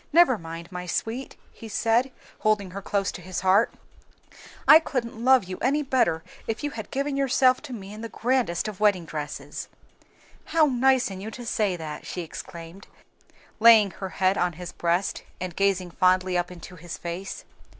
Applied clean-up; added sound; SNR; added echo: none; none; none; none.